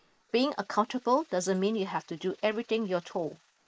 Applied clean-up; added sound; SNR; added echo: neural mask model Resemble Enhance denoiser.